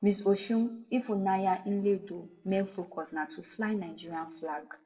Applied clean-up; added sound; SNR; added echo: neural separator model SepFormer DNS4.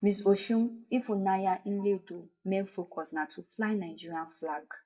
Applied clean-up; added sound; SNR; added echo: neural mask model DeepFilterNet 3.